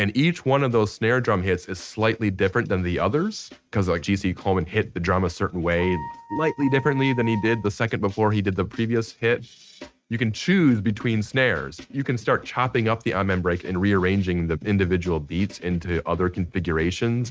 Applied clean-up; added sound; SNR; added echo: neural mask model RNNoise.